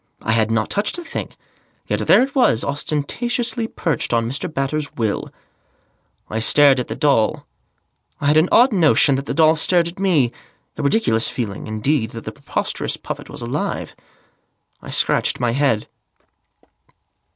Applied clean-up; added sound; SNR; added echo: none; none; none; none.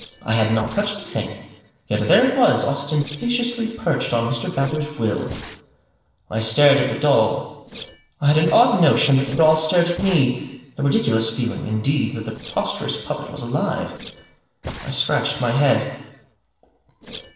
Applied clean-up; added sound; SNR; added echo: neural separator model SepFormer DNS4.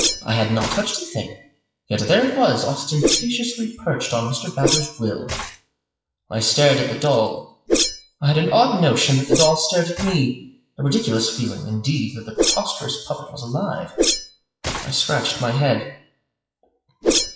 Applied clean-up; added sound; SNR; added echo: classical method WPE with log-MMSE.